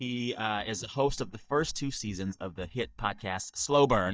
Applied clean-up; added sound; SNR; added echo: neural mask model DeepFilterNet 3.